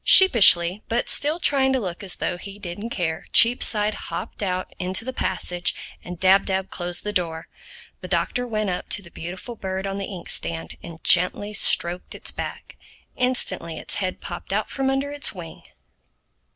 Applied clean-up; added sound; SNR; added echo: none; none; none; none.